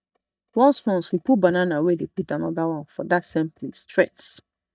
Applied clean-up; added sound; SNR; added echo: neural mask model DeepFilterNet 3.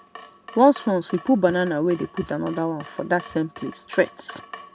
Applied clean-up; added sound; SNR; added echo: none; Drip / Water tap, faucet; 19 dB; none.